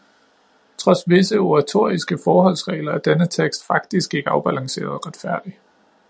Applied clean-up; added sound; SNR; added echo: none; none; none; none.